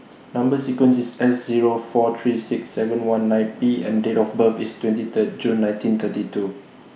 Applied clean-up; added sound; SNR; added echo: none; none; none; none.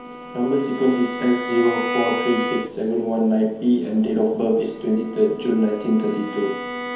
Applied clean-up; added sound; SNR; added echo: none; Bowed string instrument; 9 dB; reverberation time 1.2 s.